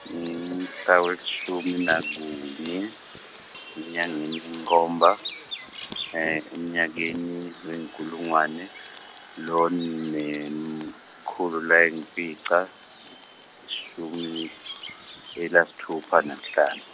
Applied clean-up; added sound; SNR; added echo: none; Bird vocalization, bird call, bird song; 14 dB; none.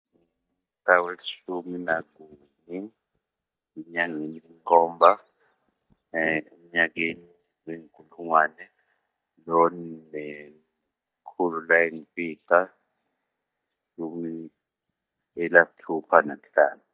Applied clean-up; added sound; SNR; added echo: neural mask model DeepFilterNet 3.